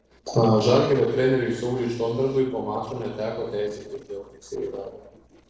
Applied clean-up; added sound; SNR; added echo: neural separator model SepFormer DNS4.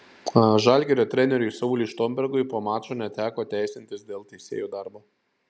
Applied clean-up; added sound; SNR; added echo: none; none; none; none.